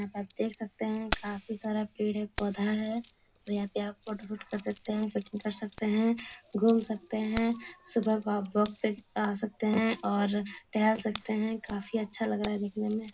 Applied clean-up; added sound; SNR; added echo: none; Keys jangling; 13 dB; reverberation time 0.2 s.